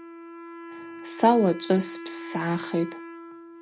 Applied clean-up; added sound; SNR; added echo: none; Wind instrument, woodwind instrument; 12 dB; none.